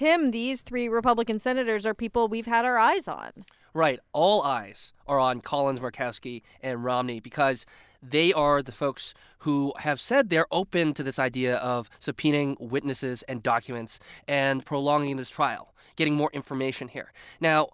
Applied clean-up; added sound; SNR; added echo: none; none; none; none.